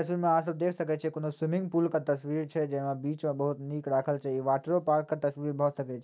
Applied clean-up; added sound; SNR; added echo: none; none; none; none.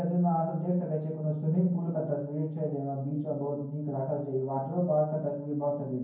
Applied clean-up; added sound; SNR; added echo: none; none; none; reverberation time 0.9 s.